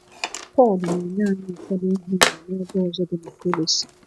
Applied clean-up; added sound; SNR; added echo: none; Tools; 6 dB; none.